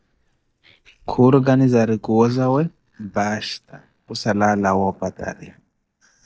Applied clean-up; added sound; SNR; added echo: neural mask model DeepFilterNet 3.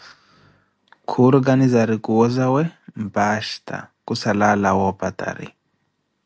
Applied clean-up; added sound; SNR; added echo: none; none; none; none.